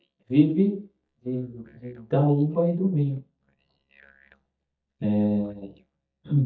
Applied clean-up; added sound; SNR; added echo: neural mask model DeepFilterNet 3.